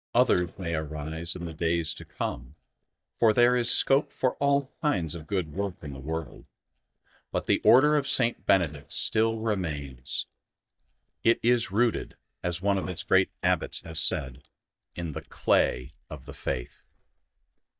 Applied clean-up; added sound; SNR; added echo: neural mask model DeepFilterNet 3.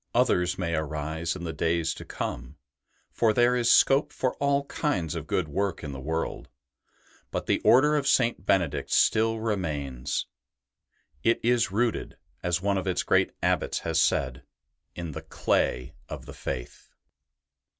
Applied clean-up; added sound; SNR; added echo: none; none; none; none.